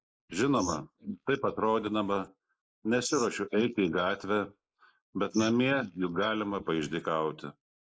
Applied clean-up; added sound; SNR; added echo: neural mask model Resemble Enhance denoiser.